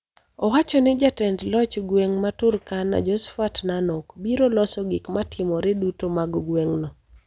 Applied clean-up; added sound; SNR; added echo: none; none; none; none.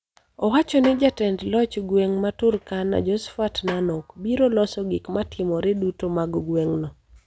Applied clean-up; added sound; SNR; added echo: none; Snare drum; 17 dB; none.